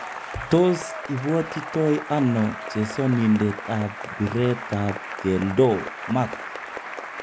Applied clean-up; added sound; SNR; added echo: none; Applause / Cheering; 10 dB; none.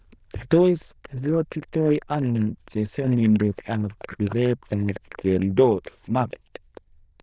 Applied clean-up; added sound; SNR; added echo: neural diffusion model UNIVERSE++.